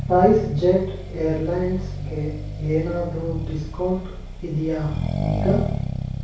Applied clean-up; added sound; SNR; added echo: none; Accelerating, revving, vroom; 4 dB; reverberation time 0.6 s.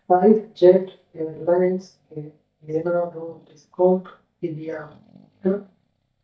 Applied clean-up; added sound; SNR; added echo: neural mask model DeepFilterNet 3.